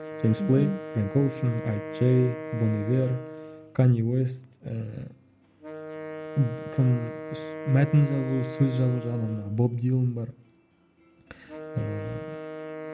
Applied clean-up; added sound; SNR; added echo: none; Wind instrument, woodwind instrument; 12 dB; none.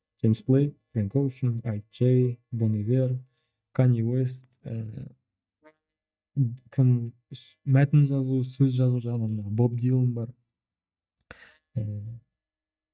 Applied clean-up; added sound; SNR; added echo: neural mask model DeepFilterNet 3.